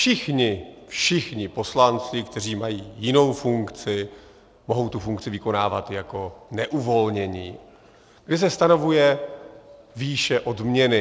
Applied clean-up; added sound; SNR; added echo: none; none; none; none.